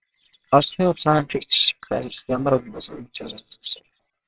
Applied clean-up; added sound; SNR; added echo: neural separator model SepFormer WHAMR!.